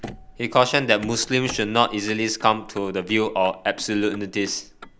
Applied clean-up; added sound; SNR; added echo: none; Motor vehicle (road); 19 dB; none.